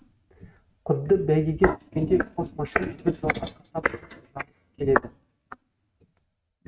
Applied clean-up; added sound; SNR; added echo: neural mask model RNNoise.